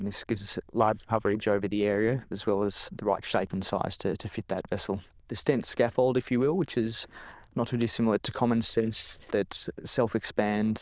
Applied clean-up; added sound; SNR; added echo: neural diffusion model UNIVERSE++.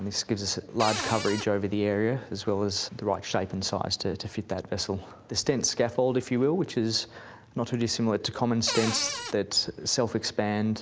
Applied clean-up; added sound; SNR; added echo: none; Cupboard open or close; 5 dB; none.